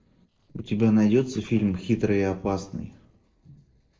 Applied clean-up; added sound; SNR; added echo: neural separator model SepFormer DNS4.